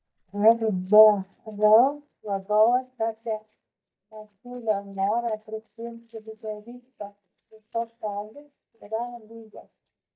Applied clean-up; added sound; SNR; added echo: neural mask model DeepFilterNet 3.